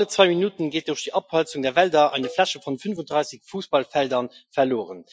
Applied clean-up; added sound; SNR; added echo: classical method Wiener filter.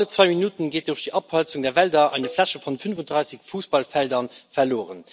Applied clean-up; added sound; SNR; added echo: none; Cowbell; 20 dB; none.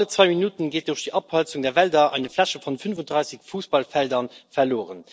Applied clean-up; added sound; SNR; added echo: neural separator model SepFormer DNS4.